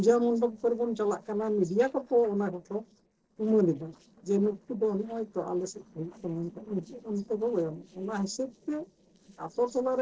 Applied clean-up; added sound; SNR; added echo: neural separator model SepFormer DNS4.